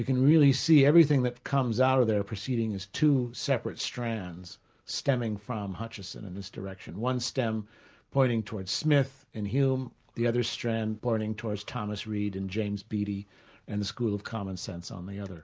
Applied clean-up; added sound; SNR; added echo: none; none; none; none.